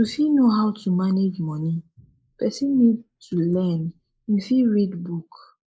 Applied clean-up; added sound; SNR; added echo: neural mask model Resemble Enhance denoiser.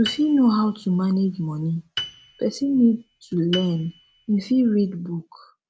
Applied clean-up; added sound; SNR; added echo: none; Piano; 15 dB; none.